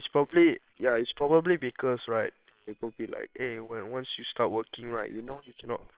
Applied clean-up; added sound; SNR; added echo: neural separator model SepFormer WHAM!.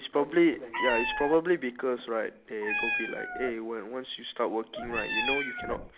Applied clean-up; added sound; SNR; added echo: none; Meow; 5 dB; none.